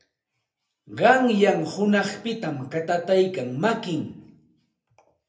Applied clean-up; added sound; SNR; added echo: none; none; none; reverberation time 0.3 s.